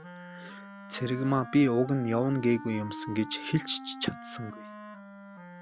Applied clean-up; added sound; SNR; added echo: none; Wind instrument, woodwind instrument; 13 dB; none.